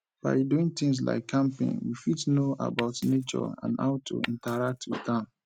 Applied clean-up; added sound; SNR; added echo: none; Glass; 14 dB; none.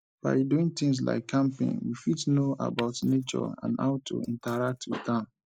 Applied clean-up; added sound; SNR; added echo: neural mask model Resemble Enhance denoiser.